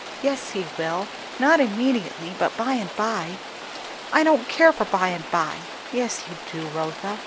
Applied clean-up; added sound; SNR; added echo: none; Rain; 12 dB; none.